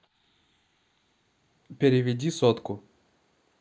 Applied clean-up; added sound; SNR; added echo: neural mask model Resemble Enhance denoiser.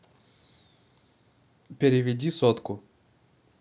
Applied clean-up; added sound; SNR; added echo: none; none; none; none.